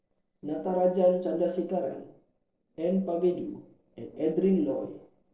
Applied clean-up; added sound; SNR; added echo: neural separator model SepFormer DNS4.